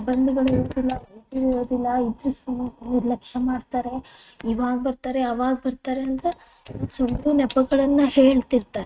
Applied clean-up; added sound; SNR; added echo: neural mask model RNNoise.